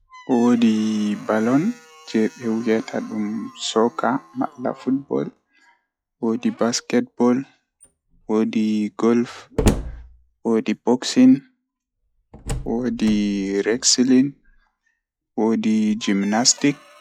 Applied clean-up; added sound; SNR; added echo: classical method log-MMSE.